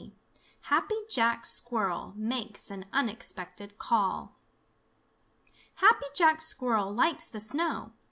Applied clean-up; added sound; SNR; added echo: none; none; none; none.